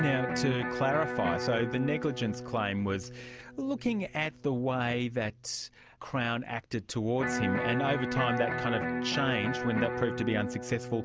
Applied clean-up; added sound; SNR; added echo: none; Electric guitar; 4 dB; none.